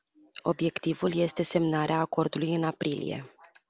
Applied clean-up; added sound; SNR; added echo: none; none; none; none.